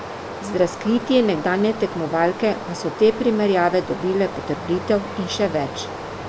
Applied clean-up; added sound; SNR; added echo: none; Stream; 10 dB; none.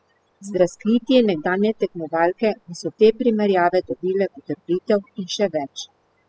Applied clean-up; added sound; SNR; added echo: classical method spectral subtraction.